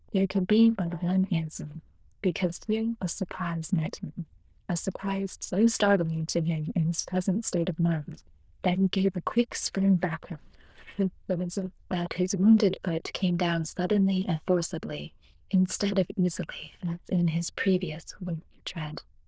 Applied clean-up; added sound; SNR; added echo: neural diffusion model UNIVERSE++.